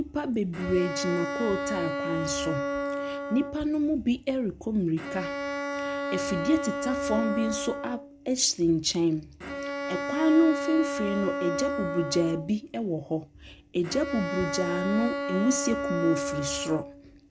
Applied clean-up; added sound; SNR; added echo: none; Bowed string instrument; 5 dB; none.